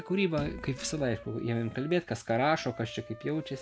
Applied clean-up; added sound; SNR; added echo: none; Wind instrument, woodwind instrument; 18 dB; none.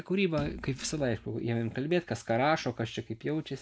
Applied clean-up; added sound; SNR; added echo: none; none; none; none.